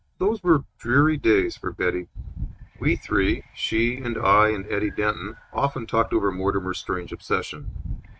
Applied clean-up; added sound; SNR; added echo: neural mask model RNNoise.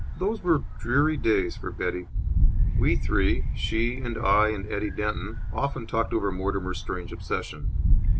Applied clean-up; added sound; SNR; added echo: none; Wind; -2 dB; none.